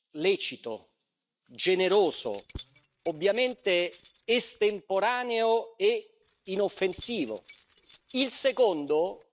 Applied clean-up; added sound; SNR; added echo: neural mask model RNNoise.